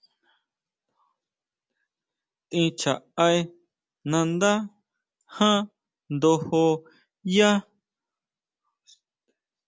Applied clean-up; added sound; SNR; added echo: none; none; none; none.